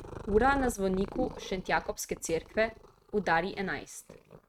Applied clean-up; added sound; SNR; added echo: neural mask model RNNoise.